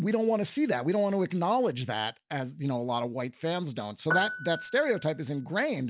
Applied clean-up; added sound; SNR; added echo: none; Piano; 6 dB; none.